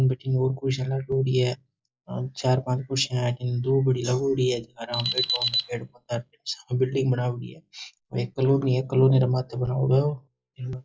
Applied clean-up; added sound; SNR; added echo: classical method log-MMSE.